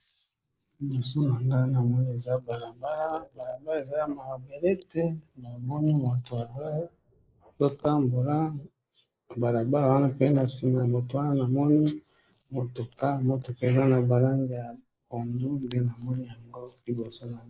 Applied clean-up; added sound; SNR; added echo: neural mask model Resemble Enhance denoiser.